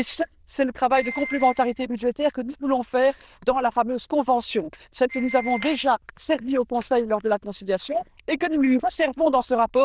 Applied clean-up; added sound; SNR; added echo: neural diffusion model UNIVERSE++.